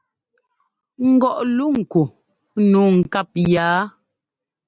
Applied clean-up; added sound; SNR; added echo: none; none; none; none.